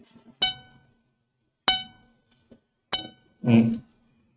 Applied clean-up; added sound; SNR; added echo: neural mask model RNNoise.